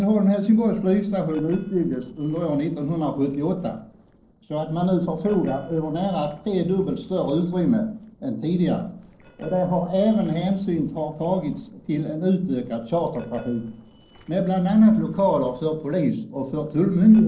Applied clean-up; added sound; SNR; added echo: neural separator model SepFormer DNS4.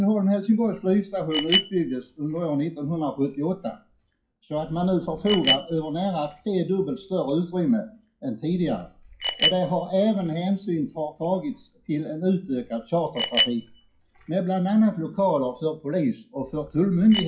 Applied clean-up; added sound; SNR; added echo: classical method WPE with log-MMSE.